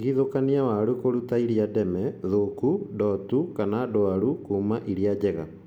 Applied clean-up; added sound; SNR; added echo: none; none; none; none.